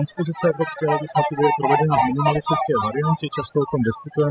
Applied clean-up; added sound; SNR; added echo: classical method spectral subtraction.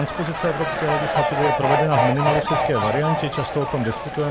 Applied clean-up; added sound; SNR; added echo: none; Fowl; -1 dB; none.